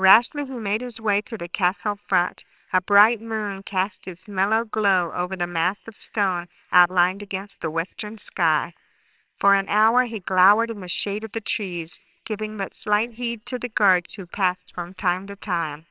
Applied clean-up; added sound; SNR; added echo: neural separator model SepFormer WHAMR!.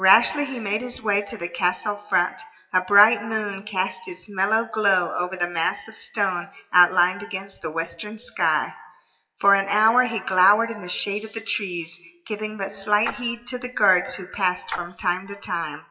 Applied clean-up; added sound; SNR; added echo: classical method WPE with log-MMSE.